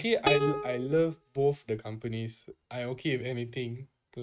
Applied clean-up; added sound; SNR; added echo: neural mask model RNNoise.